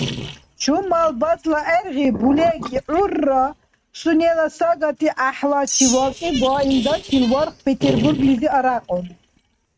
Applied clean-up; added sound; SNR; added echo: neural mask model RNNoise.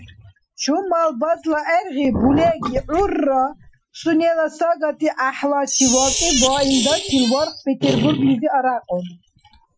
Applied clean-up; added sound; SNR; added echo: classical method Wiener filter.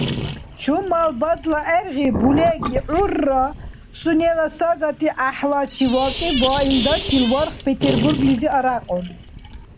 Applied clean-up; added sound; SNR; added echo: none; Sink (filling or washing); 6 dB; none.